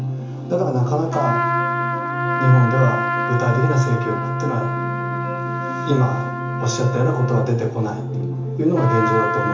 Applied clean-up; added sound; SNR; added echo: none; Trumpet; 5 dB; reverberation time 0.7 s.